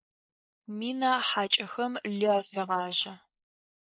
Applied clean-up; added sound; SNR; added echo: neural mask model Resemble Enhance denoiser.